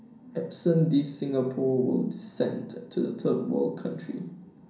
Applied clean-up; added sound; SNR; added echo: none; none; none; reverberation time 0.6 s.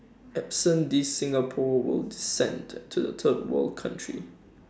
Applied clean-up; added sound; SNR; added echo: none; none; none; none.